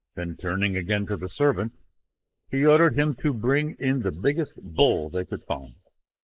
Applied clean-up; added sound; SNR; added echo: neural mask model Resemble Enhance denoiser.